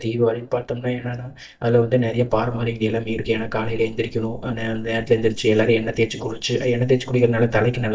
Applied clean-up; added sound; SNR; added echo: neural mask model DeepFilterNet 3.